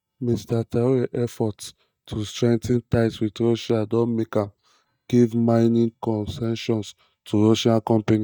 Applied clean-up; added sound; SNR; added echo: neural mask model DeepFilterNet 3.